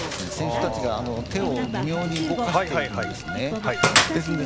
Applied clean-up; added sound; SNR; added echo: none; Gunshot, gunfire; 4 dB; none.